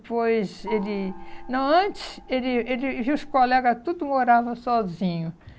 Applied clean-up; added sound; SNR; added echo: none; Gong; 14 dB; none.